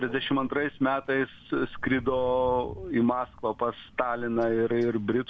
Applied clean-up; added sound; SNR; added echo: none; Crow; 17 dB; none.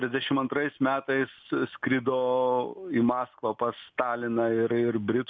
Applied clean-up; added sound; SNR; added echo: none; none; none; none.